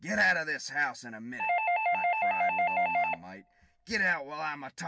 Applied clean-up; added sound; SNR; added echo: none; Doorbell; -4 dB; none.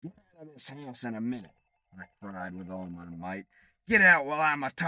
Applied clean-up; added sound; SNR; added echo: neural mask model DeepFilterNet 3.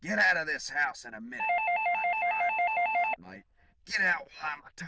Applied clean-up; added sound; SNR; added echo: neural diffusion model UNIVERSE++.